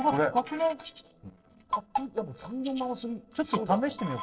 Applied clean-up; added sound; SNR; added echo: neural separator model SepFormer DNS4.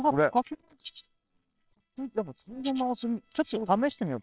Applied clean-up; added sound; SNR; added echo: neural separator model SepFormer WHAMR!.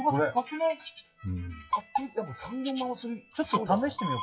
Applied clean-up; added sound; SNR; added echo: classical method WPE with log-MMSE.